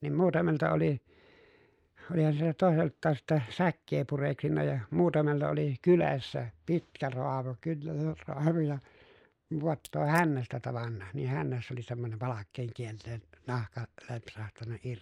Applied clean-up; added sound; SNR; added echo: neural mask model DeepFilterNet 3.